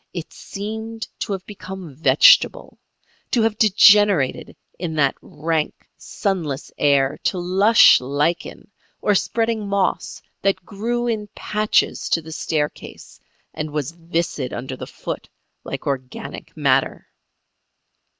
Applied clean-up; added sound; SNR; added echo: none; none; none; none.